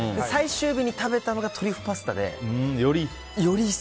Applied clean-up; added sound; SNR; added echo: none; none; none; none.